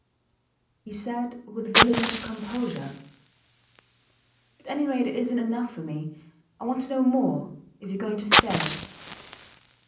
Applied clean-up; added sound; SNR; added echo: none; Fire; 1 dB; reverberation time 0.6 s.